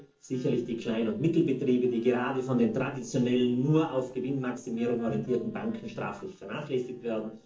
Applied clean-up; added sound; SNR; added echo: neural separator model SepFormer DNS4.